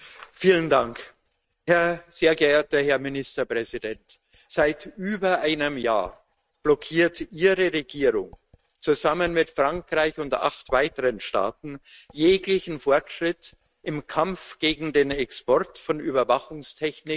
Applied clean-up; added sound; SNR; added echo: neural mask model RNNoise.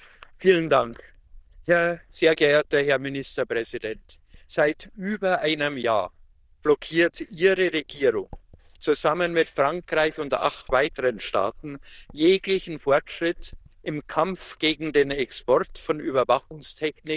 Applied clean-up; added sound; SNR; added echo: neural diffusion model UNIVERSE++.